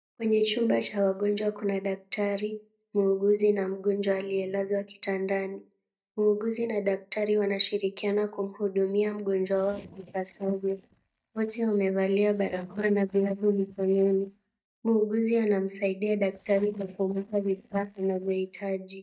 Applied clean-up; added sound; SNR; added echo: neural mask model DeepFilterNet 3.